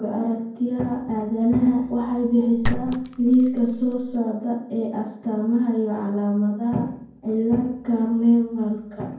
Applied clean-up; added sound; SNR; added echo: none; Chink, clink; 6 dB; reverberation time 0.9 s.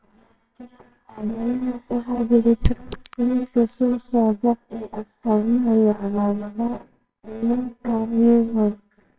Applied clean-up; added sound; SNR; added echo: neural separator model SepFormer WHAMR!.